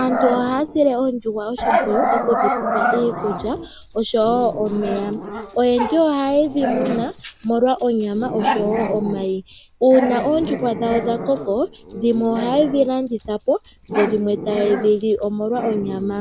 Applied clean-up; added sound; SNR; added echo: none; Growling; 6 dB; none.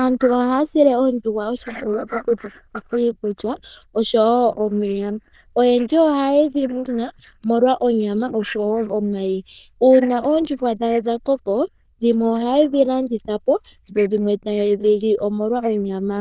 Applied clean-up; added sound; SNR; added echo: neural diffusion model UNIVERSE++.